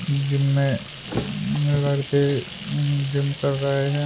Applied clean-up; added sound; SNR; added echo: none; Bathtub (filling or washing) + Thump, thud; 10 dB; none.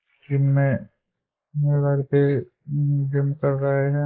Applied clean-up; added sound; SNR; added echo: neural mask model Resemble Enhance denoiser.